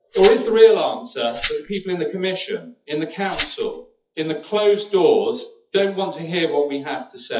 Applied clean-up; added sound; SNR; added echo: classical method WPE with log-MMSE.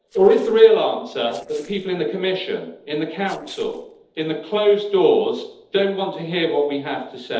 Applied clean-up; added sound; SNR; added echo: neural separator model SepFormer DNS4.